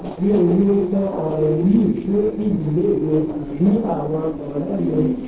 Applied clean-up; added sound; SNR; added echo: neural separator model SepFormer DNS4.